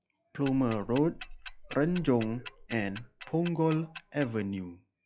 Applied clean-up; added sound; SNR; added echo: classical method log-MMSE.